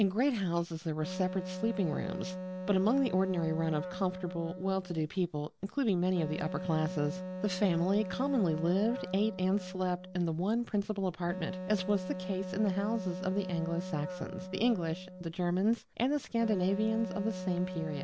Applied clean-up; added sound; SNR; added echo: none; Wind instrument, woodwind instrument; 9 dB; none.